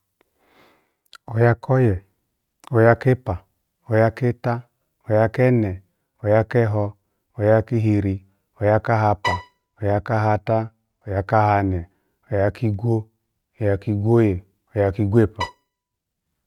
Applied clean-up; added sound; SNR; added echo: neural mask model RNNoise.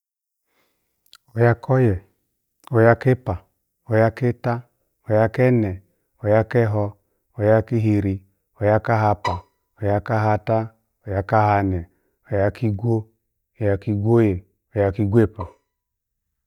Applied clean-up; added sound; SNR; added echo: neural mask model DeepFilterNet 3.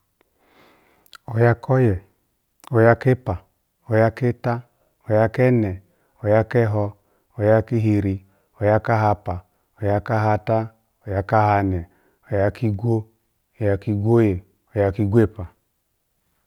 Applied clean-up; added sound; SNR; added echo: none; none; none; none.